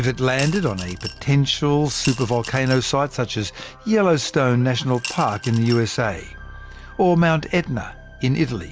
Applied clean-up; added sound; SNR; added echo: none; Coin (dropping) / Glass; 14 dB; none.